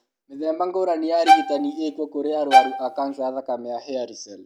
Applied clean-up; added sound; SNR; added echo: none; Bowed string instrument; -5 dB; none.